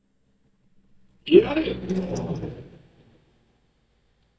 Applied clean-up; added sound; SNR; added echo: neural mask model DeepFilterNet 3.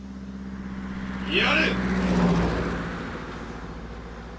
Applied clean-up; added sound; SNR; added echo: none; Car passing by / Engine / Truck; -5 dB; reverberation time 0.2 s.